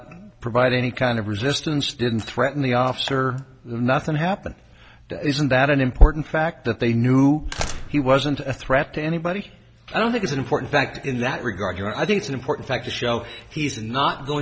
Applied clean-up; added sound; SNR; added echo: none; Slam; 19 dB; none.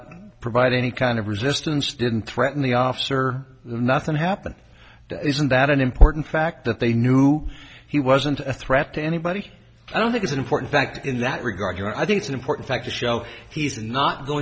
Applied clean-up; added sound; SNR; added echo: none; none; none; none.